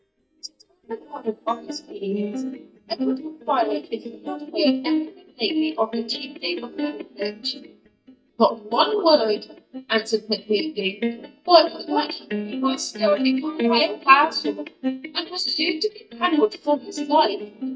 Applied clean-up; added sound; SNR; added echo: neural mask model DeepFilterNet 3.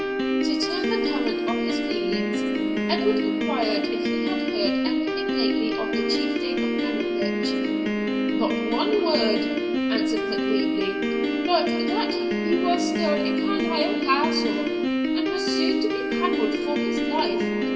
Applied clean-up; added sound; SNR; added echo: none; Piano; -5 dB; reverberation time 2.3 s.